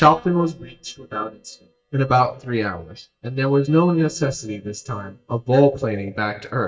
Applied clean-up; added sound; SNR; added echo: neural mask model DeepFilterNet 3.